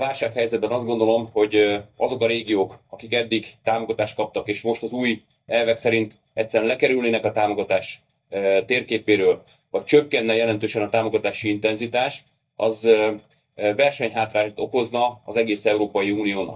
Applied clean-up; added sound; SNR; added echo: neural mask model DeepFilterNet 3.